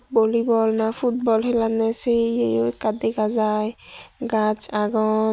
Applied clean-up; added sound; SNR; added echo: none; none; none; none.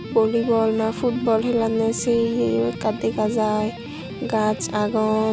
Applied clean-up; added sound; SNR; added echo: none; Guitar + Fire; 11 dB; none.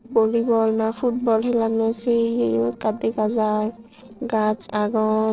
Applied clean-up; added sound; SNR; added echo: neural separator model SepFormer DNS4.